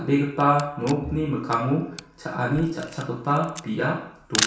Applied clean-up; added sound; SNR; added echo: none; Camera; 10 dB; reverberation time 0.6 s.